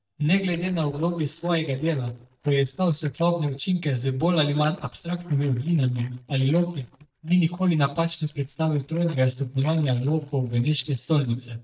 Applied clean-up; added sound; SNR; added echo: neural mask model DeepFilterNet 3.